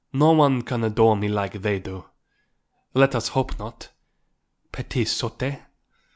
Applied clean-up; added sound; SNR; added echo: none; none; none; none.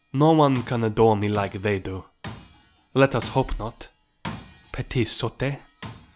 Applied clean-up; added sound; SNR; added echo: none; Tools; 18 dB; none.